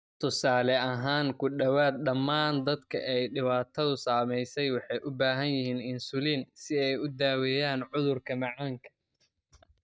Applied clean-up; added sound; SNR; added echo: neural mask model DeepFilterNet 3.